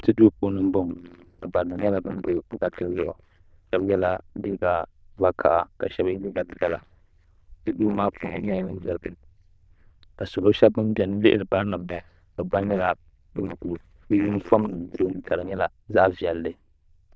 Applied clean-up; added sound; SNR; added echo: neural diffusion model UNIVERSE++.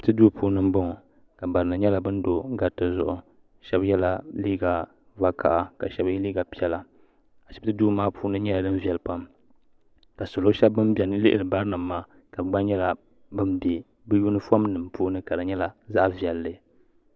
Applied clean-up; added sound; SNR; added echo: none; none; none; none.